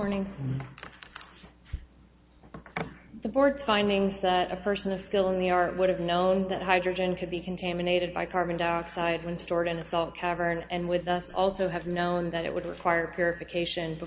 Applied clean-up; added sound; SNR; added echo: none; none; none; none.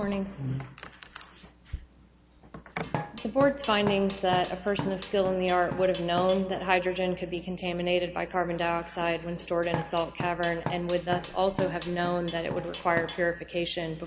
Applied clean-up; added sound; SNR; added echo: none; Drum kit; 9 dB; none.